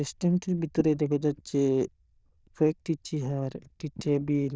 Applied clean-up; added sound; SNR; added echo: neural diffusion model UNIVERSE++.